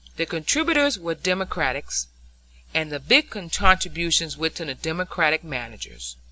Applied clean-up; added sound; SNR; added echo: none; none; none; none.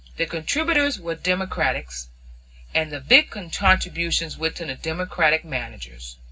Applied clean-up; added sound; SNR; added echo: none; none; none; reverberation time 0.4 s.